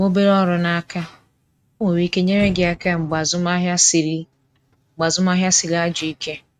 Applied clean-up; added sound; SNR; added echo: neural mask model RNNoise.